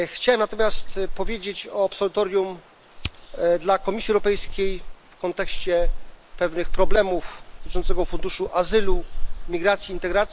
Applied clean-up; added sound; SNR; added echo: neural mask model Resemble Enhance denoiser.